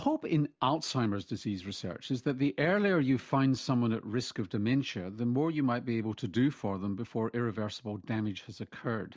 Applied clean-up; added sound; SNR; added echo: none; none; none; none.